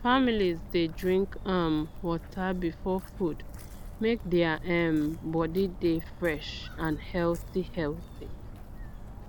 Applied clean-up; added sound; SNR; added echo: none; Walk, footsteps; 11 dB; none.